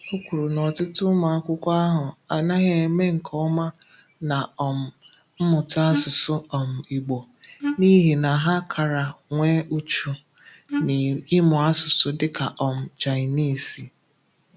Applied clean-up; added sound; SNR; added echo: none; Wind instrument, woodwind instrument; 7 dB; none.